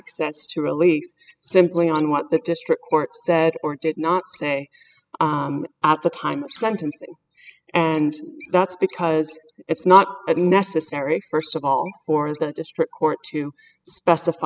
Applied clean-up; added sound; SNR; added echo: classical method spectral subtraction.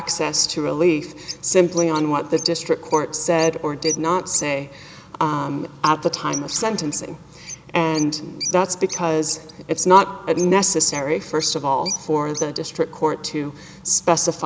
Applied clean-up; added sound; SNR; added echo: none; Bird; 13 dB; none.